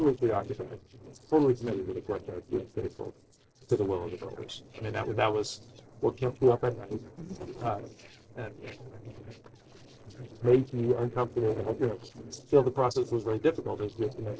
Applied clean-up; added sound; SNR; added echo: neural separator model SepFormer DNS4.